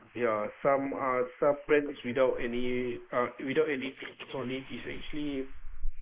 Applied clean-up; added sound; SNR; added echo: neural mask model Resemble Enhance denoiser.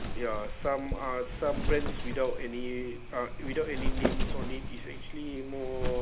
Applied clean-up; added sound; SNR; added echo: none; Wind; -2 dB; none.